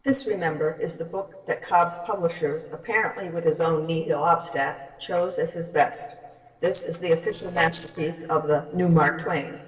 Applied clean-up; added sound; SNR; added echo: neural separator model SepFormer DNS4.